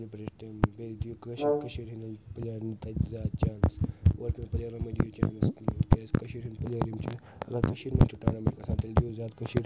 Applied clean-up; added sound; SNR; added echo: none; Brass instrument; 4 dB; none.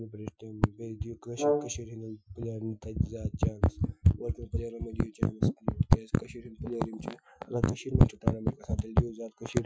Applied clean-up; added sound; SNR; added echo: classical method Wiener filter.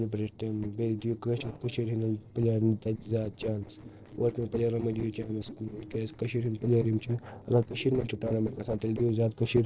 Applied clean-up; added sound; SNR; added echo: neural separator model SepFormer DNS4.